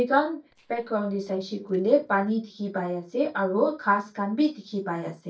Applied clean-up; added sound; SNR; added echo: neural mask model DeepFilterNet 3.